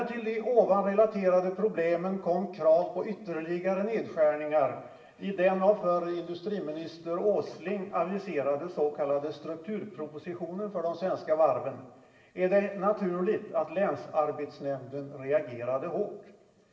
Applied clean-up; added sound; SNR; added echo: none; none; none; reverberation time 0.7 s.